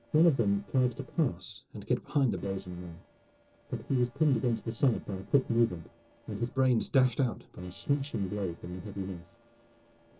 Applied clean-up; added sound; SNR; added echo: neural separator model SepFormer DNS4.